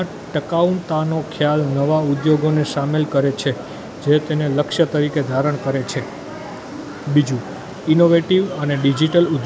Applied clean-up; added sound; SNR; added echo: none; none; none; none.